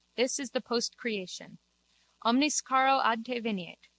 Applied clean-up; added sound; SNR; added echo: none; none; none; none.